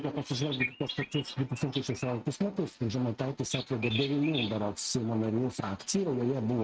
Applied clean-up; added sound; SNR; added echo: neural mask model RNNoise.